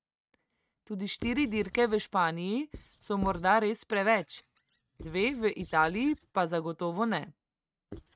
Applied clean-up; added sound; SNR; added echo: neural mask model RNNoise.